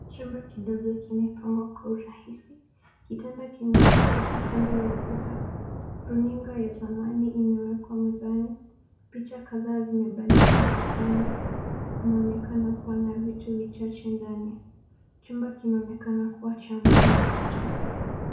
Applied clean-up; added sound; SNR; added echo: none; Boom; -3 dB; reverberation time 0.6 s.